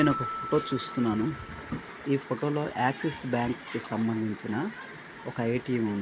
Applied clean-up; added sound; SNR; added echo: none; Keyboard (musical); 13 dB; none.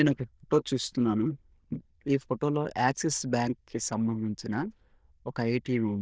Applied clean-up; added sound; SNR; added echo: neural diffusion model UNIVERSE++.